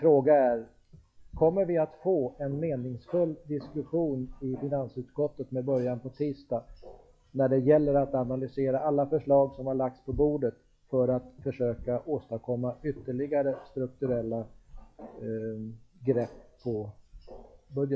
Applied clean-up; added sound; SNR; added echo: classical method log-MMSE.